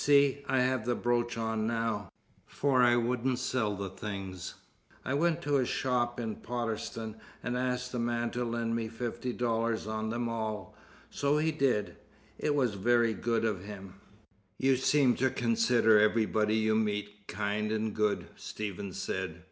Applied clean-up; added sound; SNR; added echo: none; none; none; none.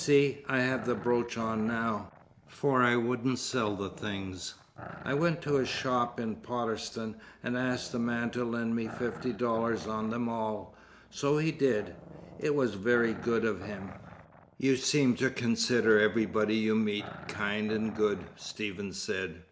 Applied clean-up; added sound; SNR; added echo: none; Growling; 18 dB; none.